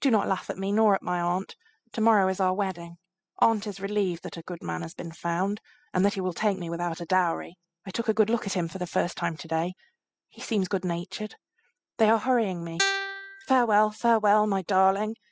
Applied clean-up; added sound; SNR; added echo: classical method spectral subtraction.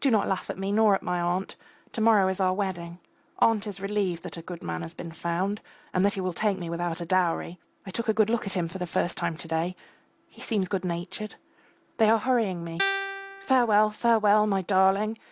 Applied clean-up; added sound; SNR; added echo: none; Guitar; 4 dB; none.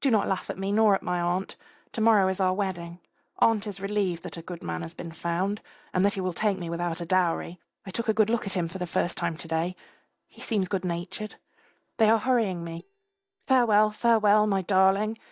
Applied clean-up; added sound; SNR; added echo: neural mask model DeepFilterNet 3.